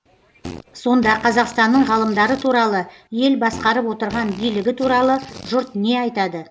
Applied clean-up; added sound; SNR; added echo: none; Fart; 18 dB; none.